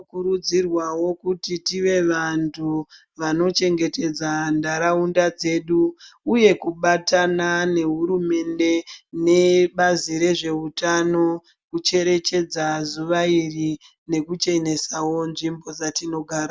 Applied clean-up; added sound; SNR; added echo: none; none; none; none.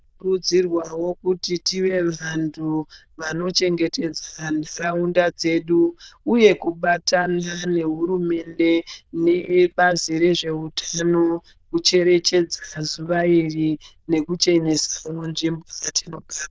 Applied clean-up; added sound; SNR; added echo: neural diffusion model UNIVERSE++.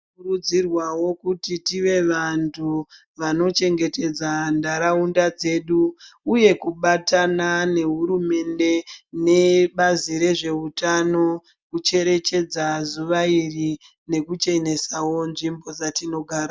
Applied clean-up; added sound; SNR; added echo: neural mask model DeepFilterNet 3.